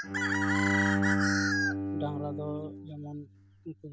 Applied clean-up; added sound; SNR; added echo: none; Bowed string instrument; -1 dB; none.